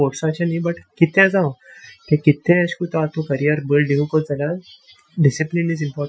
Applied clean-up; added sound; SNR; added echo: classical method Wiener filter.